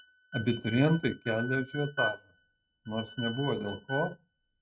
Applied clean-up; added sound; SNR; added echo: neural mask model RNNoise.